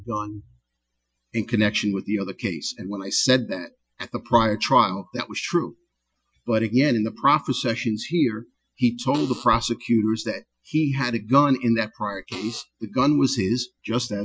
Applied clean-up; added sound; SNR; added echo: classical method Wiener filter.